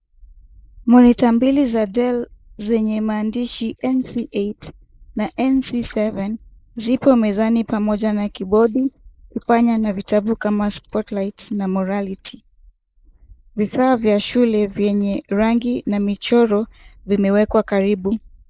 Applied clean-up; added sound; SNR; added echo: neural mask model Resemble Enhance denoiser.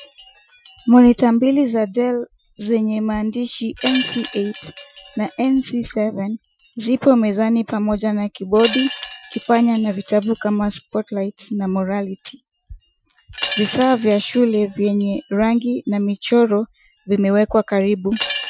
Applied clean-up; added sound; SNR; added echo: classical method Wiener filter.